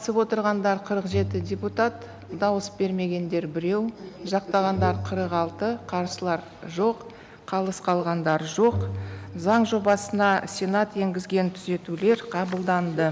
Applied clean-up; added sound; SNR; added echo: none; Bowed string instrument; 12 dB; none.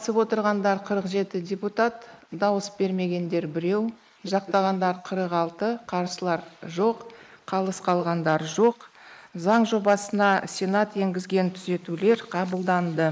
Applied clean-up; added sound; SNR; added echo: neural mask model Resemble Enhance denoiser.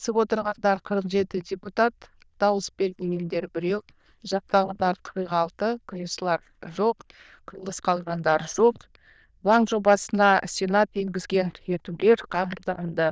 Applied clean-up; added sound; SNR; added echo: neural diffusion model UNIVERSE++.